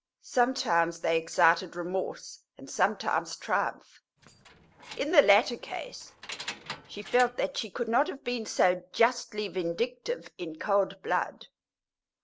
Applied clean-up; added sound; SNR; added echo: none; Keys jangling; 16 dB; none.